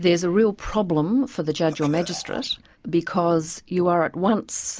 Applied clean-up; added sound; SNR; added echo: none; Cough; 15 dB; none.